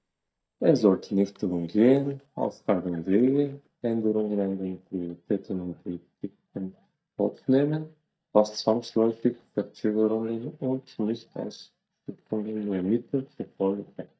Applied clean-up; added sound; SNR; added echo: neural mask model DeepFilterNet 3.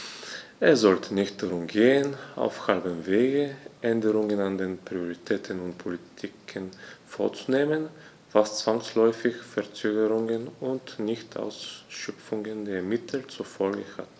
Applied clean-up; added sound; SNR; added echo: none; none; none; none.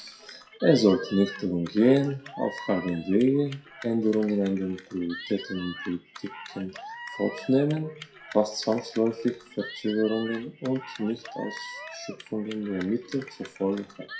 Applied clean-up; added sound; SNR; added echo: classical method WPE with log-MMSE.